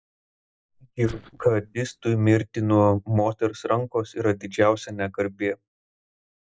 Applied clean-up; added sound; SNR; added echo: neural mask model DeepFilterNet 3.